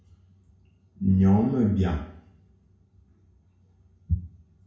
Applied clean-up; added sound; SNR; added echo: none; none; none; reverberation time 0.6 s.